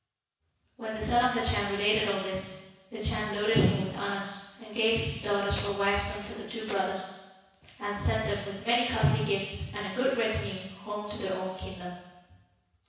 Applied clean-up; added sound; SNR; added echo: none; Shatter; 7 dB; reverberation time 1.1 s.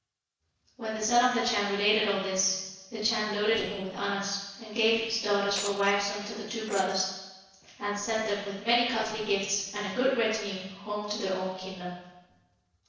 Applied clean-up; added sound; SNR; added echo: neural separator model SepFormer DNS4.